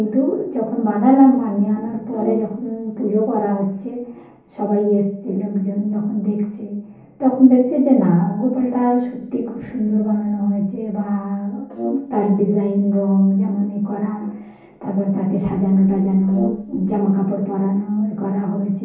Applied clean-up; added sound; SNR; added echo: none; Brass instrument; 11 dB; reverberation time 0.7 s.